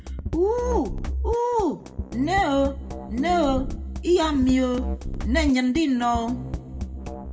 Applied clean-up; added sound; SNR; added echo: none; Drum kit; 6 dB; reverberation time 1.0 s.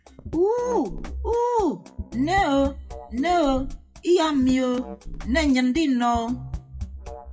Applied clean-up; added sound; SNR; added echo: classical method WPE with log-MMSE.